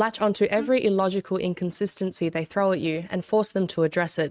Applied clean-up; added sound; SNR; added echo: neural mask model RNNoise.